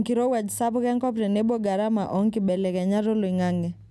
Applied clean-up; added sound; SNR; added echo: none; none; none; none.